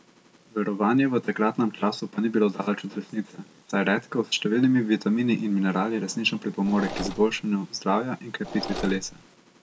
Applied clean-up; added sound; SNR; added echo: none; Mechanisms; 11 dB; none.